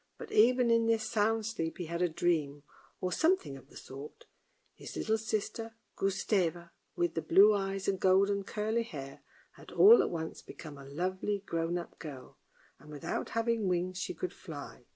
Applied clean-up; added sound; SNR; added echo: none; none; none; none.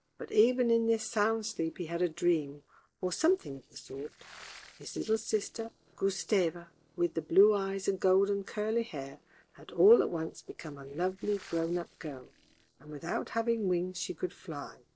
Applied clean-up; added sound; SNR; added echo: neural separator model SepFormer DNS4.